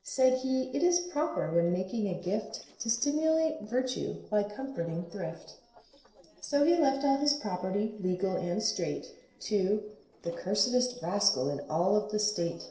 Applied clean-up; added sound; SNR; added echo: neural separator model SepFormer DNS4.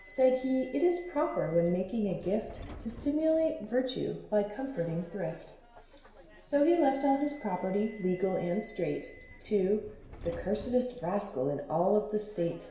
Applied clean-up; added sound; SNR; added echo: none; Subway, metro, underground; 20 dB; reverberation time 0.7 s.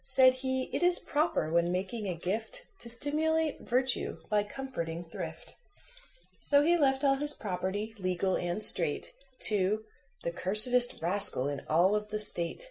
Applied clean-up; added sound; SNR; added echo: none; none; none; none.